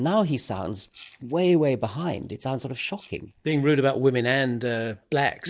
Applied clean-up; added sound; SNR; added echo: neural mask model DeepFilterNet 3.